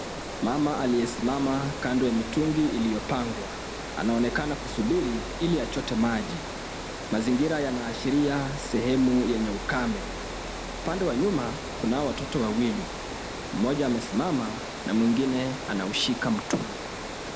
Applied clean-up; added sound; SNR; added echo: none; Water; 7 dB; none.